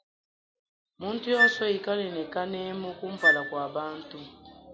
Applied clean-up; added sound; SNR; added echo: none; Wind instrument, woodwind instrument; -3 dB; none.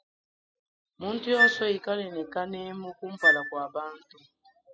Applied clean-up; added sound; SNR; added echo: classical method spectral subtraction.